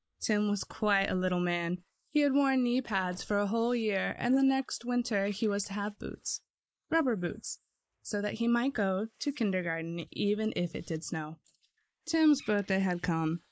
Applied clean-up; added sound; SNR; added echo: neural mask model Resemble Enhance denoiser.